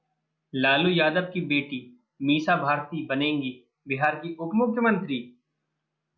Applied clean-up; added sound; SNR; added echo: none; none; none; none.